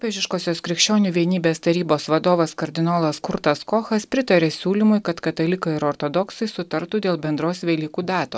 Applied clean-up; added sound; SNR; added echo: none; none; none; none.